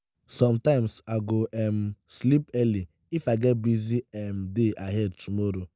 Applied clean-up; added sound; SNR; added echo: none; none; none; none.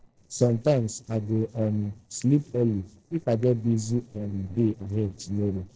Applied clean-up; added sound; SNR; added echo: neural separator model SepFormer DNS4.